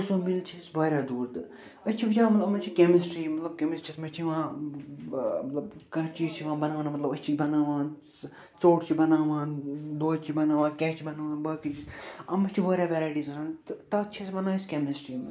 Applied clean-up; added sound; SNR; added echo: none; none; none; none.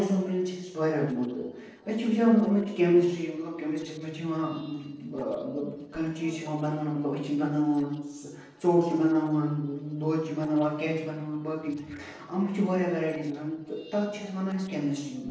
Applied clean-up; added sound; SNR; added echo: neural separator model SepFormer DNS4.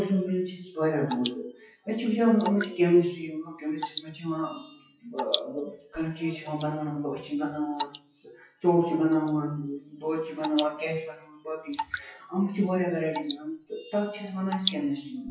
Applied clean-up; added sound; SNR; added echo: classical method WPE with log-MMSE.